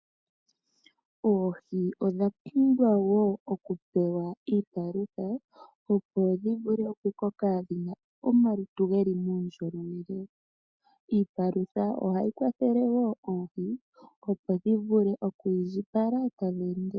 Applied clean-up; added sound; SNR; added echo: none; none; none; none.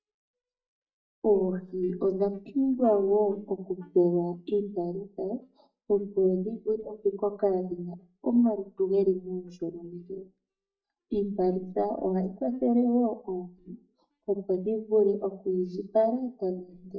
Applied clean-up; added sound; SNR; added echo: neural mask model DeepFilterNet 3.